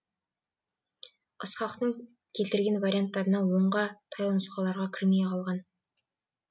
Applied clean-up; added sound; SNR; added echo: none; none; none; none.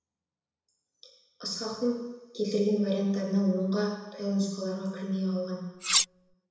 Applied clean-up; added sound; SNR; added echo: none; Cutlery, silverware; -3 dB; reverberation time 1.0 s.